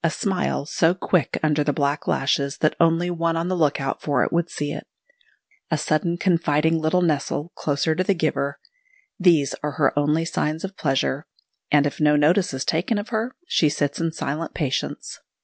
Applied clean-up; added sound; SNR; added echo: none; none; none; none.